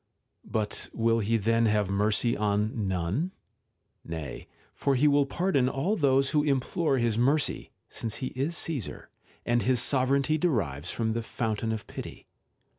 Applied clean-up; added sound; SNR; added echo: none; none; none; none.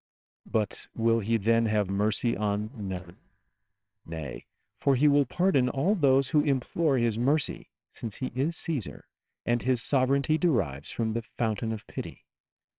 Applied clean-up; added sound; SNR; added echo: neural separator model SepFormer WHAMR!.